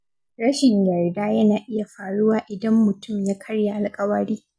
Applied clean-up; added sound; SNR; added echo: none; none; none; none.